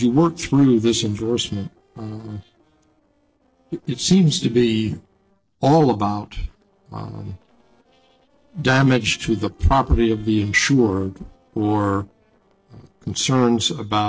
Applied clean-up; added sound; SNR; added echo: neural separator model SepFormer DNS4.